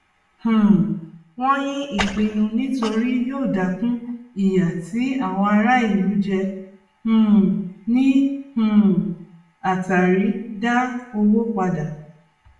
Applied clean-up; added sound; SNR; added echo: none; none; none; reverberation time 0.7 s.